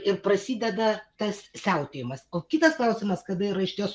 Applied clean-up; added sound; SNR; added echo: none; none; none; none.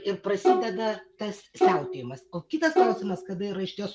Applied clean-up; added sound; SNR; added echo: none; Bowed string instrument; -3 dB; none.